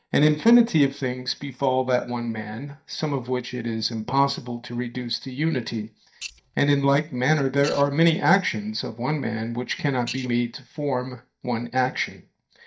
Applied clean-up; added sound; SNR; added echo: neural mask model DeepFilterNet 3.